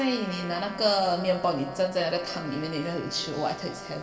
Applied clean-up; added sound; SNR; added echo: none; Trumpet; 14 dB; reverberation time 2.4 s.